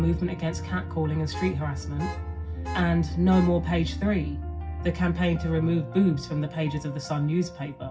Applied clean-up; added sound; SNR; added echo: none; Alarm / Car; 15 dB; reverberation time 0.4 s.